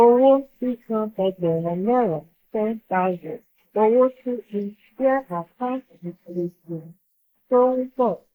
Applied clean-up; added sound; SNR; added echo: neural mask model Resemble Enhance denoiser.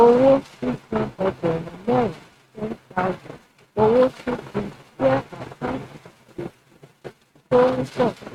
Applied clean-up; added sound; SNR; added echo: neural mask model RNNoise.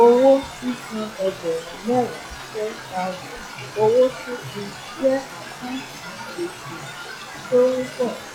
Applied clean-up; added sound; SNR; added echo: classical method log-MMSE.